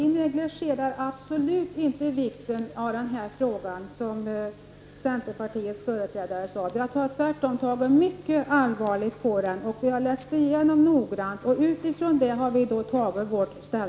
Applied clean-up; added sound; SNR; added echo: none; none; none; none.